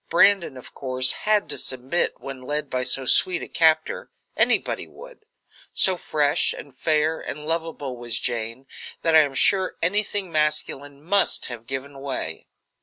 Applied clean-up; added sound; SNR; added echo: none; none; none; none.